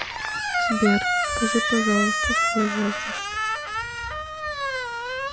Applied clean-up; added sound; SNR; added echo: none; Squeak; -2 dB; none.